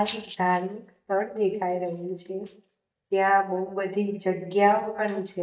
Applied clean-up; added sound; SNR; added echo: neural mask model DeepFilterNet 3.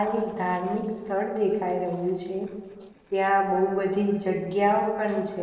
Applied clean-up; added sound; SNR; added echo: neural separator model SepFormer DNS4.